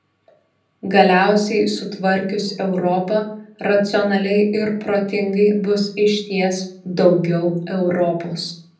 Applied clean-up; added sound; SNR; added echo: none; none; none; reverberation time 0.6 s.